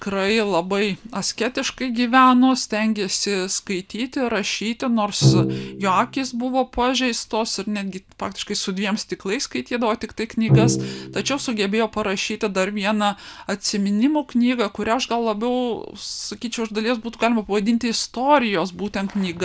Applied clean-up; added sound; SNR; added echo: none; Bowed string instrument; 3 dB; none.